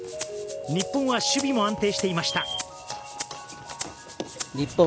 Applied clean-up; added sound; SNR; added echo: none; Mallet percussion + Rattle (instrument); 8 dB; none.